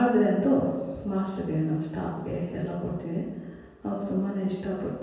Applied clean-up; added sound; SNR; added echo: none; none; none; reverberation time 1.2 s.